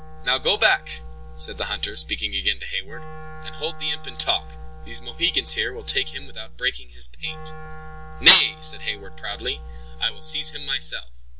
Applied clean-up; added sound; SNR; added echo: none; Wind instrument, woodwind instrument; 18 dB; none.